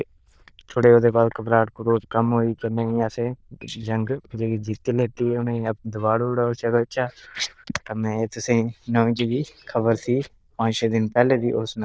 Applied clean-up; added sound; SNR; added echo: neural diffusion model UNIVERSE++.